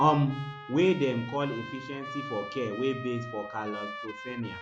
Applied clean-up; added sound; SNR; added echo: none; Trumpet; 12 dB; none.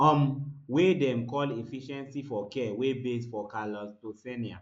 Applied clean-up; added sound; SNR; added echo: neural mask model Resemble Enhance denoiser.